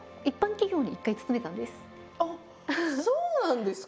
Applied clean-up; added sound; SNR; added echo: none; none; none; none.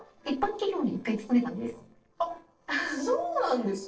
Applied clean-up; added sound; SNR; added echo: neural separator model SepFormer DNS4.